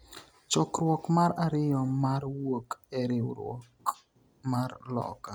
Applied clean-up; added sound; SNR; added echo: none; none; none; none.